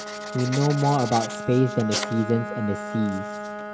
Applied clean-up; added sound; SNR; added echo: none; Bowed string instrument + Writing; 8 dB; none.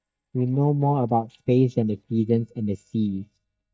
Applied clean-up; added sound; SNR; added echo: neural mask model DeepFilterNet 3.